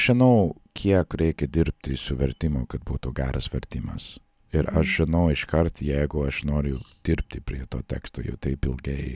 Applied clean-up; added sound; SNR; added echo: none; Rattle / Keys jangling; 19 dB; none.